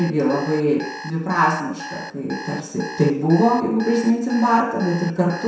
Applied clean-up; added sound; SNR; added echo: none; Alarm; 15 dB; reverberation time 0.7 s.